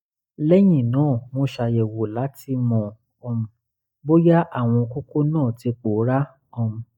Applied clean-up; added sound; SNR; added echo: neural mask model DeepFilterNet 3.